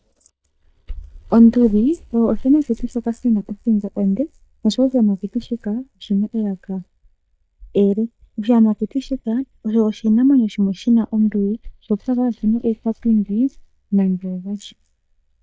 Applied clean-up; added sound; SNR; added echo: neural mask model DeepFilterNet 3.